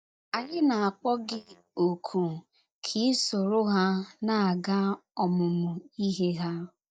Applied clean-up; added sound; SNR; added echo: neural mask model DeepFilterNet 3.